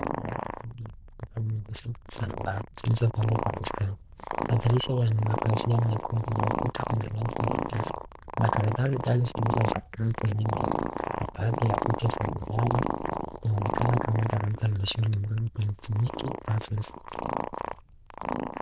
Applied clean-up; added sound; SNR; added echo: neural diffusion model UNIVERSE++.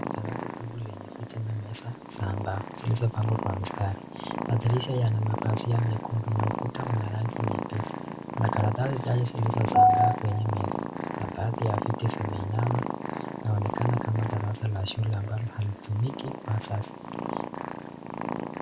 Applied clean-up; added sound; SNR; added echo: none; Purr; 6 dB; none.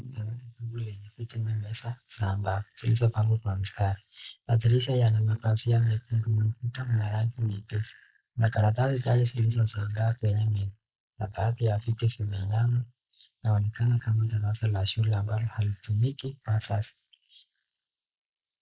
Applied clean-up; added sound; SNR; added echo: neural mask model Resemble Enhance denoiser.